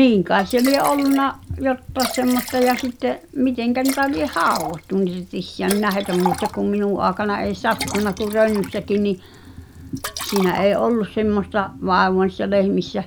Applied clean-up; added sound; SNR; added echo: none; Liquid; 13 dB; none.